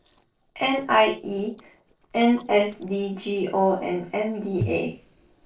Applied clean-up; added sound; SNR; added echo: neural separator model SepFormer DNS4.